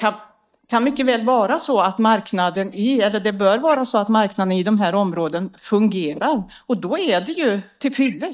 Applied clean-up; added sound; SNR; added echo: neural mask model DeepFilterNet 3.